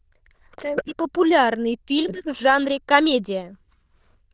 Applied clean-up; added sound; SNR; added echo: neural diffusion model UNIVERSE++.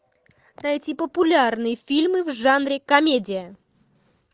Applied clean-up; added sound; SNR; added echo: none; none; none; none.